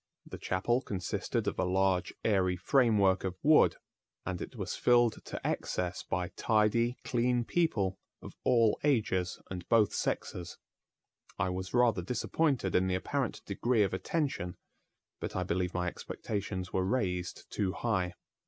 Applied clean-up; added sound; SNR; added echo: none; none; none; none.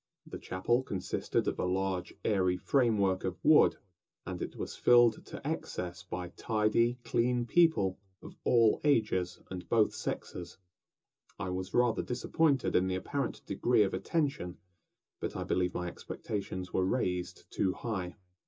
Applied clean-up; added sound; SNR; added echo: none; none; none; reverberation time 0.2 s.